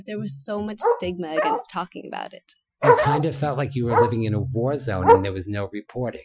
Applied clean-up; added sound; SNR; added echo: classical method Wiener filter.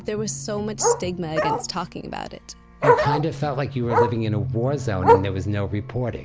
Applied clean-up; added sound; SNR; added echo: none; Bark + Bark; -1 dB; none.